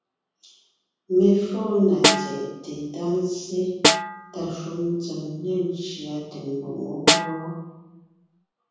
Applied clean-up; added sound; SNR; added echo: none; Snare drum; -2 dB; reverberation time 1.3 s.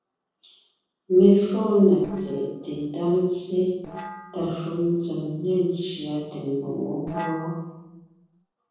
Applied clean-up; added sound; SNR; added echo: neural separator model SepFormer DNS4.